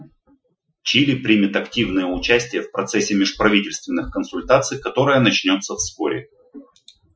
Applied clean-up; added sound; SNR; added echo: classical method Wiener filter.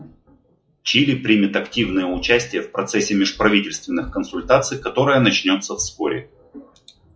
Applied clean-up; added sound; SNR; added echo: classical method log-MMSE.